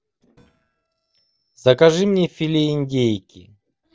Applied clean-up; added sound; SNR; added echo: neural separator model SepFormer DNS4.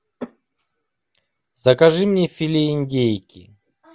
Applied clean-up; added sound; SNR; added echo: none; none; none; none.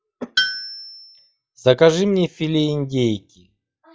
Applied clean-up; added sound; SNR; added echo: classical method log-MMSE.